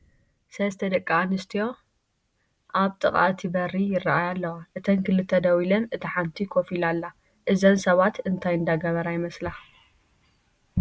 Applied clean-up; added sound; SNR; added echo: none; none; none; none.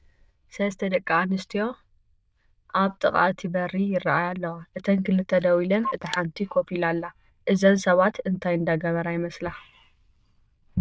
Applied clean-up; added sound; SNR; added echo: neural diffusion model UNIVERSE++.